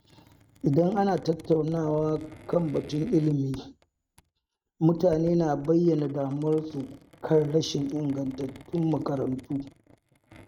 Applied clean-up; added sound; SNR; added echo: neural mask model RNNoise.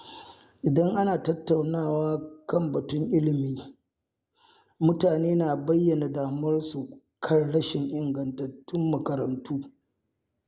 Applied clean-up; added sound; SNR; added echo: none; none; none; none.